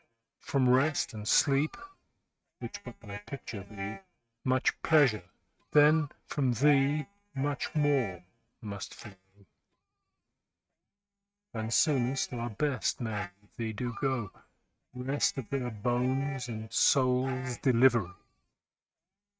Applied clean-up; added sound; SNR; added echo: neural mask model RNNoise.